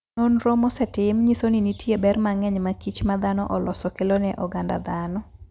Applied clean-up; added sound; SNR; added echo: none; none; none; none.